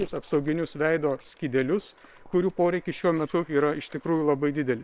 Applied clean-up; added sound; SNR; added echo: neural separator model SepFormer WHAM!.